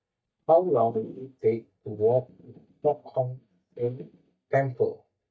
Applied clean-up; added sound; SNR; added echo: neural mask model DeepFilterNet 3.